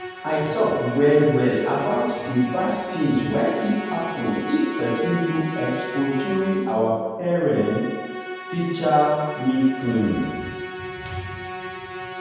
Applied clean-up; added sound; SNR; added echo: none; Musical instrument; 10 dB; reverberation time 1.2 s.